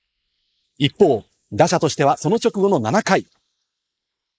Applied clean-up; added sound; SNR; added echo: neural mask model Resemble Enhance denoiser.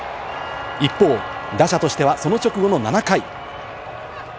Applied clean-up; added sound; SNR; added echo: none; Wind instrument, woodwind instrument; 17 dB; none.